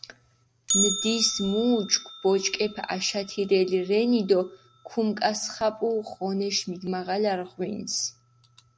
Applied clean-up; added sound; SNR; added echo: none; Bell; 10 dB; none.